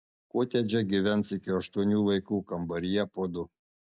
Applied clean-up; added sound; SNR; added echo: none; none; none; none.